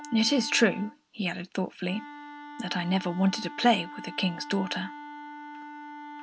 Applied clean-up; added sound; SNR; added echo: none; Wind instrument, woodwind instrument; 13 dB; none.